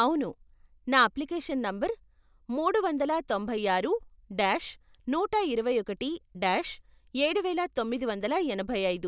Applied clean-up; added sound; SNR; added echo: none; none; none; none.